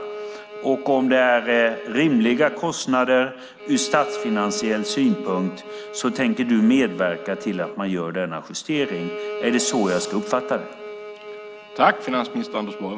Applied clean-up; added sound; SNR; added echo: none; Bowed string instrument; 11 dB; none.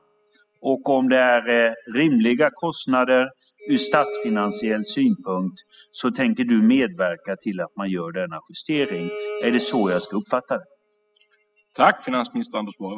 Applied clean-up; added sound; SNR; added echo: classical method spectral subtraction.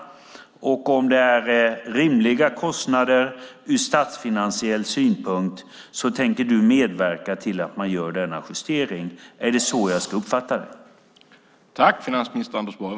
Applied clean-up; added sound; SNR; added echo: none; none; none; none.